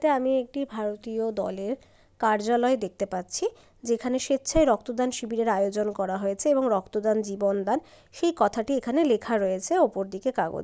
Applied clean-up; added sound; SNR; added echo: none; none; none; none.